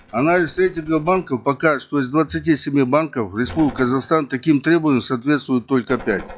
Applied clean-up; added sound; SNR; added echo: classical method log-MMSE.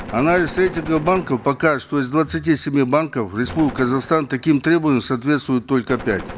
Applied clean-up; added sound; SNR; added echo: none; Gunshot, gunfire; 17 dB; none.